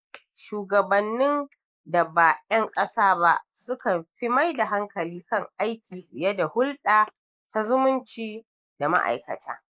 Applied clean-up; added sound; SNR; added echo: neural mask model Resemble Enhance denoiser.